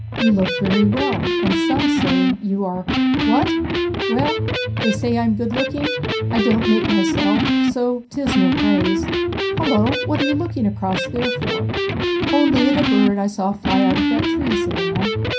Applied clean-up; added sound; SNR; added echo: none; Electric guitar; -1 dB; reverberation time 0.3 s.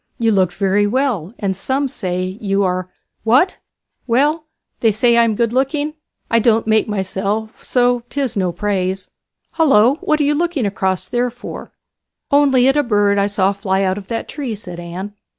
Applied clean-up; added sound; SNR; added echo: none; none; none; none.